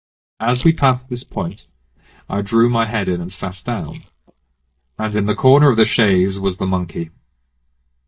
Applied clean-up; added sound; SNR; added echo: neural mask model DeepFilterNet 3.